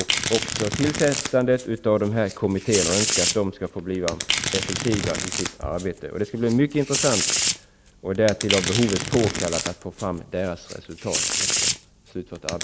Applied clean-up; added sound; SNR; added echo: none; Domestic sounds, home sounds; 3 dB; none.